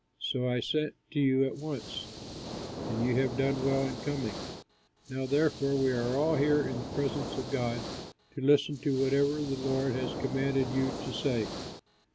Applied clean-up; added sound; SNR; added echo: none; Hiss; 8 dB; none.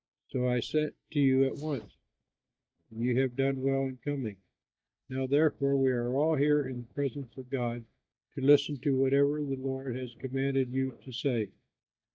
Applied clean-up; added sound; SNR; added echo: neural mask model DeepFilterNet 3.